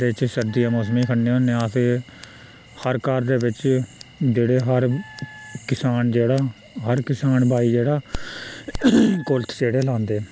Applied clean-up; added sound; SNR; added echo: none; Wind instrument, woodwind instrument + Scissors; 20 dB; none.